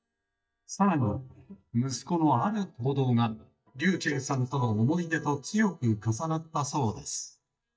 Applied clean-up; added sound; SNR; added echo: neural mask model DeepFilterNet 3.